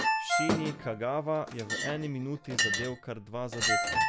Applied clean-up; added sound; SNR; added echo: none; Chink, clink + Ringtone; -3 dB; none.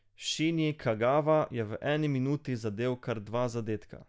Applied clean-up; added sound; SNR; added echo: none; none; none; none.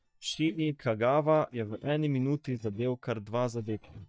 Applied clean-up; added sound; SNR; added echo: neural mask model DeepFilterNet 3.